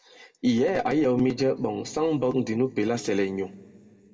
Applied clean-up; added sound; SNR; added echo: none; none; none; reverberation time 1.4 s.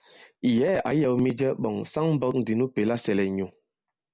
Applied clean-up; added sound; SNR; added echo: none; none; none; none.